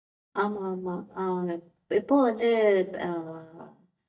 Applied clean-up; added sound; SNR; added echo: neural mask model DeepFilterNet 3.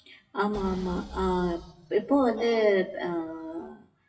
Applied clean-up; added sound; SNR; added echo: classical method WPE with log-MMSE.